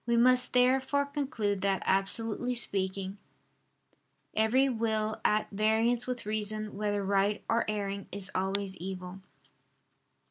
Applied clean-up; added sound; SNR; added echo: none; none; none; none.